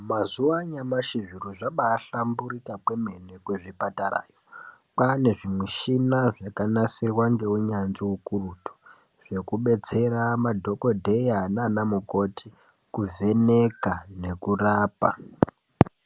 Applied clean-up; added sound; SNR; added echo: none; none; none; none.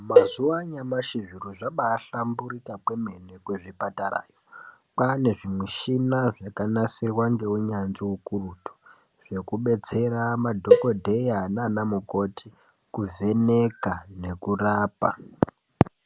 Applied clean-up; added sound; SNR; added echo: none; Cowbell; -3 dB; none.